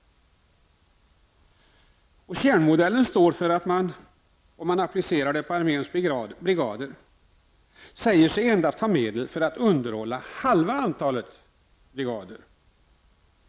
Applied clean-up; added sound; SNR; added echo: none; none; none; none.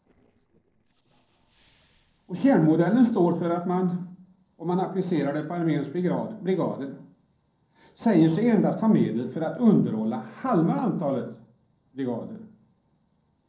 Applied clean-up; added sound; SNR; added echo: neural separator model SepFormer DNS4.